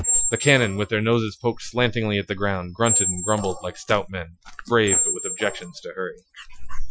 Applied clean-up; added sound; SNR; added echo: classical method Wiener filter.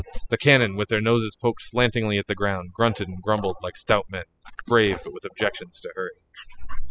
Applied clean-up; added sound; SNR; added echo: classical method spectral subtraction.